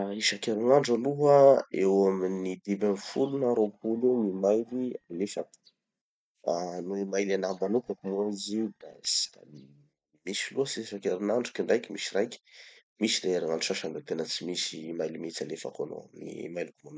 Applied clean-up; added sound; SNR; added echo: neural mask model DeepFilterNet 3.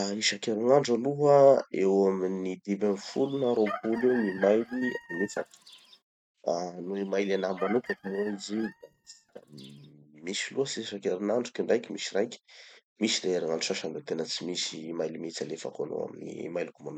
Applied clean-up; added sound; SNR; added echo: neural mask model RNNoise.